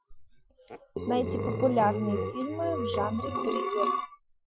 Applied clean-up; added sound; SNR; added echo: classical method Wiener filter.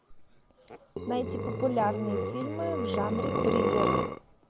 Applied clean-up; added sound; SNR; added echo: none; Burping, eructation; -3 dB; none.